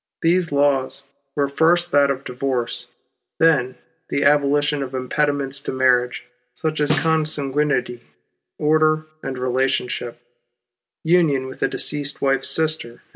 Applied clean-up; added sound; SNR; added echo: none; Snare drum; 7 dB; none.